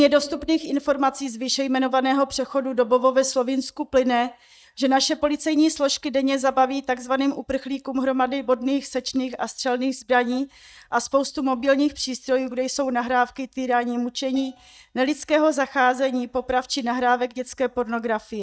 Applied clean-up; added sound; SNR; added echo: neural mask model DeepFilterNet 3.